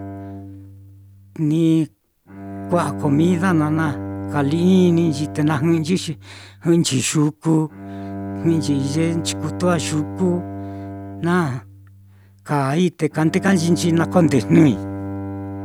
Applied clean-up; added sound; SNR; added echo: none; Bowed string instrument; 10 dB; none.